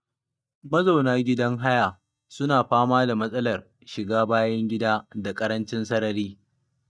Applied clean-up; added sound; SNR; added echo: neural mask model DeepFilterNet 3.